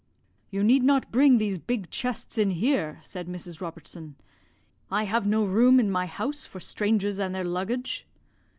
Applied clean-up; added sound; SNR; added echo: none; none; none; none.